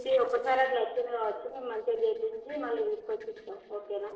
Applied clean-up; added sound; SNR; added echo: neural separator model SepFormer DNS4.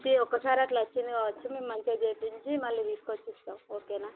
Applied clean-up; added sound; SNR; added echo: none; none; none; none.